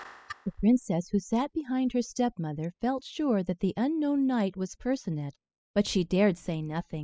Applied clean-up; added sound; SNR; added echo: classical method spectral subtraction.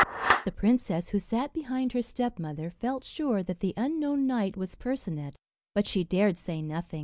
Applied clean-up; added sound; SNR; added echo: none; Clapping; 7 dB; none.